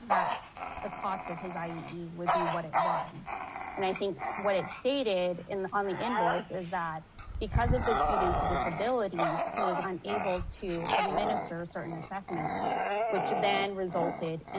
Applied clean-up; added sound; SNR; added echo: none; Bark / Growling; -1 dB; none.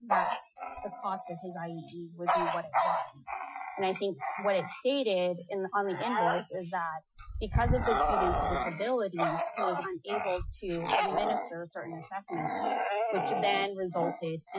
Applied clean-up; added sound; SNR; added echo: classical method Wiener filter.